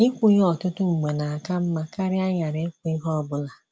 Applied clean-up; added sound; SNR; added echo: none; none; none; none.